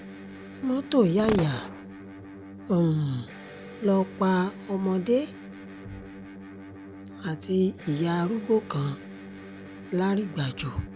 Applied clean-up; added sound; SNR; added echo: none; Electric guitar; 14 dB; none.